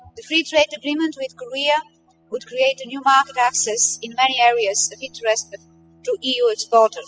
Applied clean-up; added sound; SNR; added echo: classical method spectral subtraction.